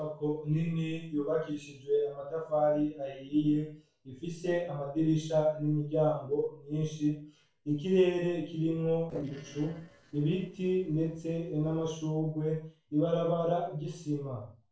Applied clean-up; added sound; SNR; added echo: neural separator model SepFormer DNS4.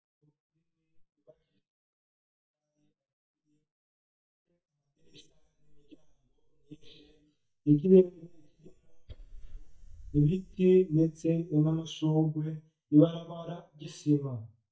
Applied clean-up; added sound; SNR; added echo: neural mask model DeepFilterNet 3.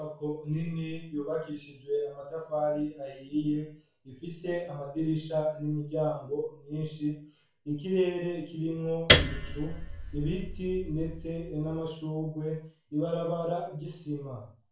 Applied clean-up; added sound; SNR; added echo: none; Piano; -4 dB; reverberation time 0.4 s.